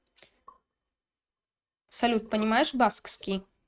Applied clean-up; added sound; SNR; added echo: neural mask model RNNoise.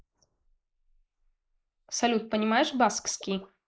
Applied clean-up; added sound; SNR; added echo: neural mask model Resemble Enhance denoiser.